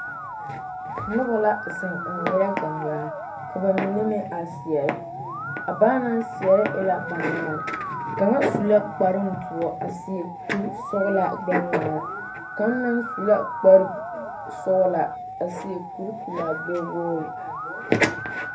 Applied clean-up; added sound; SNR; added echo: none; Musical instrument; 9 dB; reverberation time 0.3 s.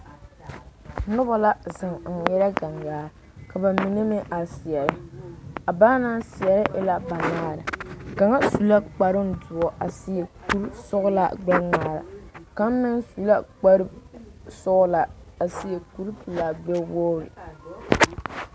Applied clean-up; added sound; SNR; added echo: none; none; none; none.